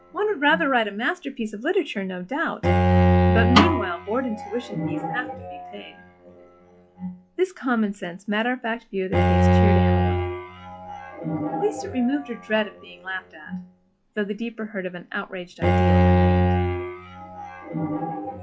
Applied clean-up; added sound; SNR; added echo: classical method log-MMSE.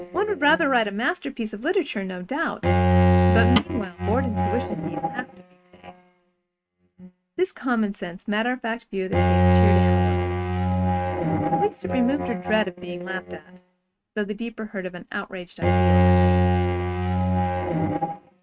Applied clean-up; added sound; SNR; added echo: neural mask model RNNoise.